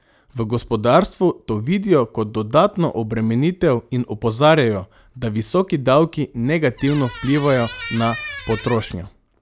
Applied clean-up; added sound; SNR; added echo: none; Squeak; 14 dB; none.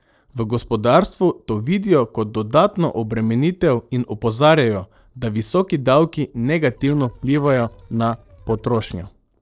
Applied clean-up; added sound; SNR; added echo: neural separator model SepFormer DNS4.